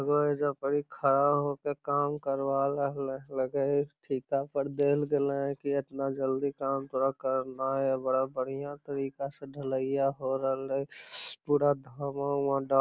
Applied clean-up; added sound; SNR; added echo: none; none; none; none.